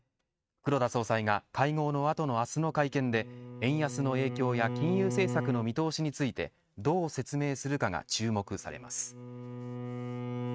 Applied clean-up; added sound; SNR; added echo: neural mask model RNNoise.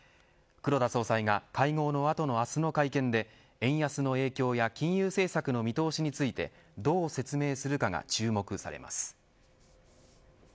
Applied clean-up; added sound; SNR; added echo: none; none; none; none.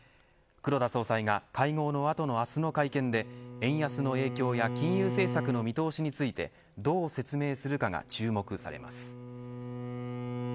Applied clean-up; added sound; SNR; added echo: none; Bowed string instrument; 9 dB; none.